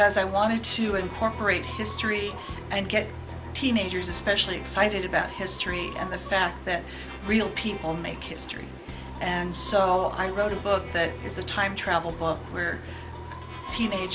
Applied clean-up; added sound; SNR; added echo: none; Chicken, rooster; 17 dB; none.